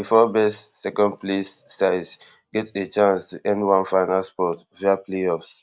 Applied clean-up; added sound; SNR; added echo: none; none; none; none.